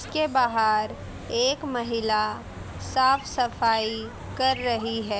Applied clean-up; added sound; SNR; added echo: none; Bird vocalization, bird call, bird song; 18 dB; none.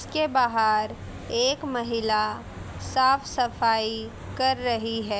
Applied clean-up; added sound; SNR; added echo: none; none; none; none.